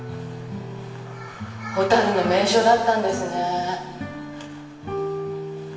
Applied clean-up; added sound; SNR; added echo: none; none; none; reverberation time 1.4 s.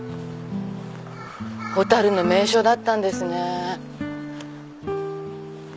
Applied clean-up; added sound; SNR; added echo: none; none; none; none.